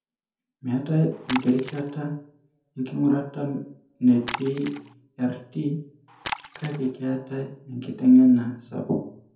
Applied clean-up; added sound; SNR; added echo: none; Splash, splatter; 12 dB; reverberation time 0.5 s.